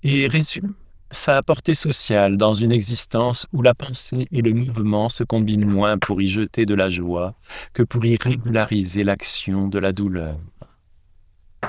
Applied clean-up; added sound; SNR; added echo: neural diffusion model UNIVERSE++.